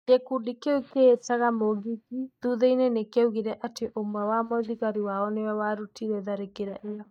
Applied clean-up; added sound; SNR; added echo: neural mask model DeepFilterNet 3.